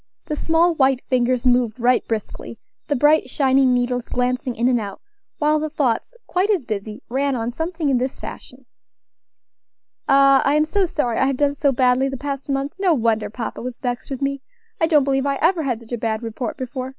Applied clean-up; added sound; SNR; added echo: none; none; none; none.